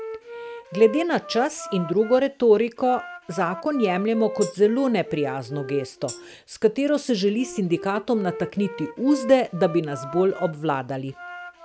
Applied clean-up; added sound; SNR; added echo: none; Tambourine + Wind instrument, woodwind instrument; 14 dB; none.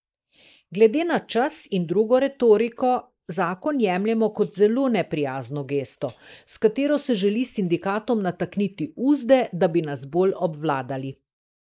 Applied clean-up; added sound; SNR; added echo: neural mask model Resemble Enhance denoiser.